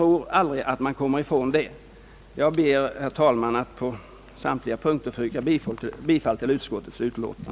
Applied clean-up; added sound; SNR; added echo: none; none; none; none.